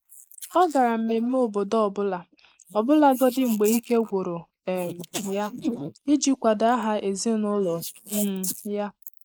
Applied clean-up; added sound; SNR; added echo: neural mask model Resemble Enhance denoiser.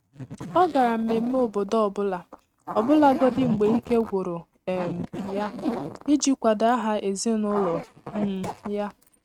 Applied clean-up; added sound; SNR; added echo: neural mask model RNNoise.